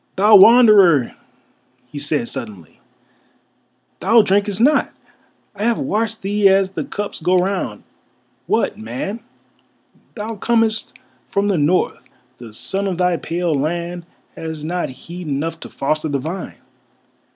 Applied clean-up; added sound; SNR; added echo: none; none; none; none.